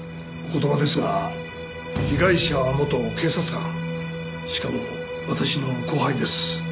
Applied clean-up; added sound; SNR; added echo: none; none; none; none.